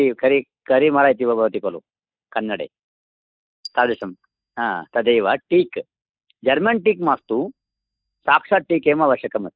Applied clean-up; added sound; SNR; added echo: neural mask model DeepFilterNet 3.